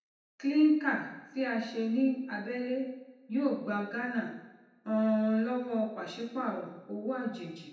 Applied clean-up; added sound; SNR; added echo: none; none; none; reverberation time 0.9 s.